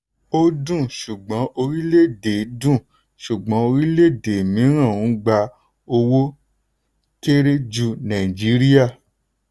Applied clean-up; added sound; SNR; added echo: none; none; none; none.